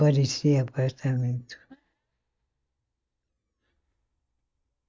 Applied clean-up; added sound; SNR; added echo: neural mask model DeepFilterNet 3.